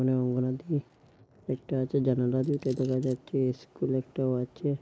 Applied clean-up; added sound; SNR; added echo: neural mask model Resemble Enhance denoiser.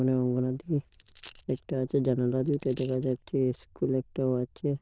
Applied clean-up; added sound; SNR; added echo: neural diffusion model UNIVERSE++.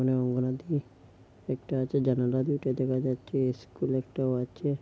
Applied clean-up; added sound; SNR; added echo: none; none; none; none.